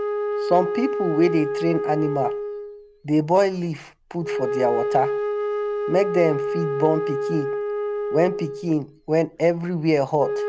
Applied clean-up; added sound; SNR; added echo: none; Wind instrument, woodwind instrument; 3 dB; none.